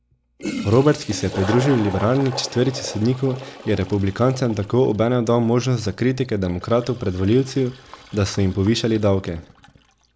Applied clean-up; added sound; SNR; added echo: none; Toilet flush; 14 dB; none.